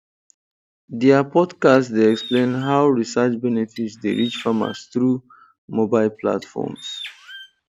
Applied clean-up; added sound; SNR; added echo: none; Bird; 18 dB; none.